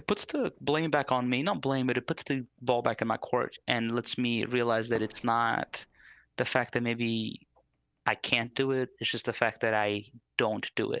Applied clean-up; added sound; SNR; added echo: none; Fireworks; 19 dB; none.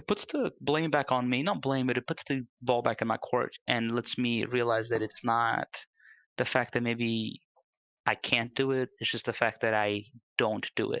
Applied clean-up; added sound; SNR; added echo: classical method Wiener filter.